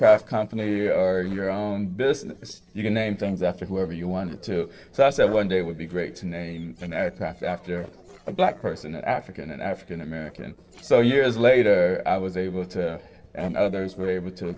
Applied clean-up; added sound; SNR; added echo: neural separator model SepFormer DNS4.